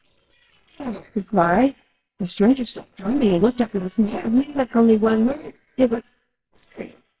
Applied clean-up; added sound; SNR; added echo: neural separator model SepFormer WHAMR!.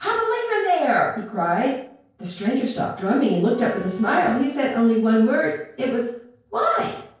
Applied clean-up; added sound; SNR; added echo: neural separator model SepFormer DNS4.